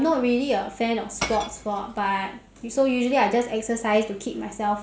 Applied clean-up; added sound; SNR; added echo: none; Shatter / Crushing; 14 dB; none.